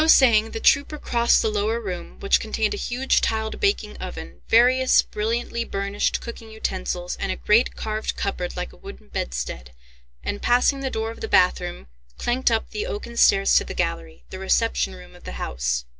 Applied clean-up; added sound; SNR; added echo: none; none; none; none.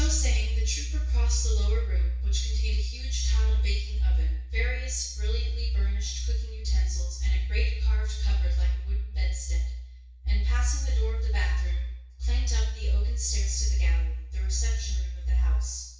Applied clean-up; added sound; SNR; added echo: none; none; none; reverberation time 0.6 s.